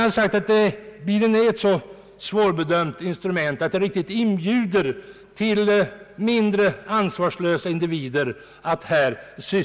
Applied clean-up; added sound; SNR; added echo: none; none; none; none.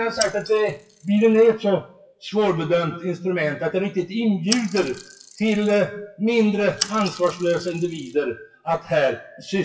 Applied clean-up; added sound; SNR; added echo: classical method WPE with log-MMSE.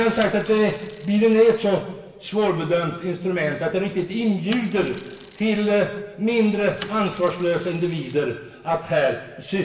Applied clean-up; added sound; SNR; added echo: none; Mechanisms / Bicycle; 12 dB; reverberation time 1.0 s.